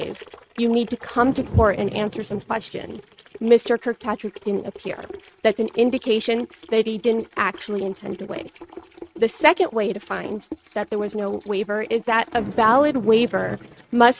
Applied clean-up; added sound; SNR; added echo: neural mask model RNNoise.